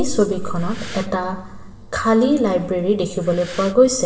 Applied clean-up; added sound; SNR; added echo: none; Breathing; 19 dB; reverberation time 0.8 s.